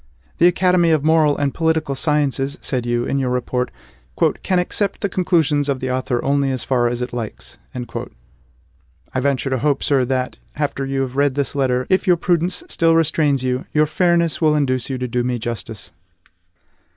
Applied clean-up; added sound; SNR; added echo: none; none; none; none.